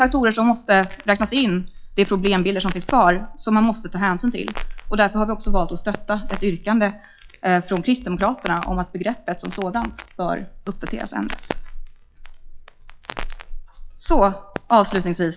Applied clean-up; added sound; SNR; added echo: classical method log-MMSE.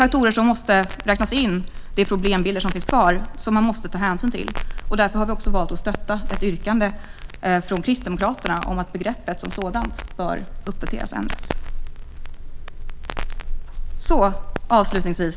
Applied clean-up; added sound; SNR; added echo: none; Crackle; 2 dB; none.